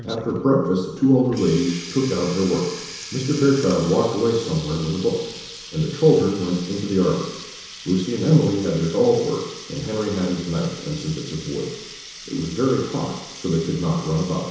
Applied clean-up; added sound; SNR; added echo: none; Water tap, faucet; 16 dB; reverberation time 1.0 s.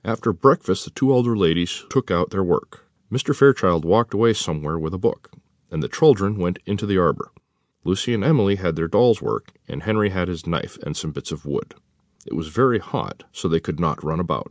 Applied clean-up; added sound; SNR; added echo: none; none; none; none.